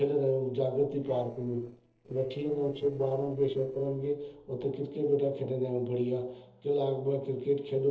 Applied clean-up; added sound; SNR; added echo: neural separator model SepFormer DNS4.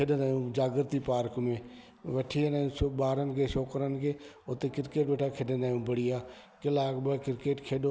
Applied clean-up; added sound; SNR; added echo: none; none; none; none.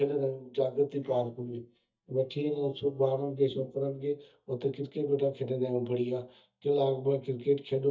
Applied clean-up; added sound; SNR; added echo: neural mask model DeepFilterNet 3.